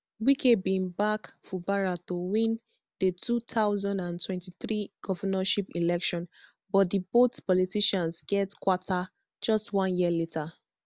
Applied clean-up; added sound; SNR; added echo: none; none; none; none.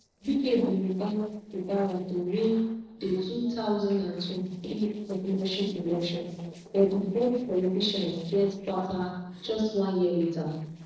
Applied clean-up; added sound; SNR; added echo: neural separator model SepFormer DNS4.